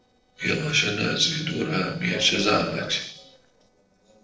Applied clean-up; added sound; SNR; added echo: neural separator model SepFormer DNS4.